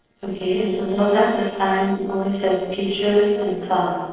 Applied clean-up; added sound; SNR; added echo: neural separator model SepFormer DNS4.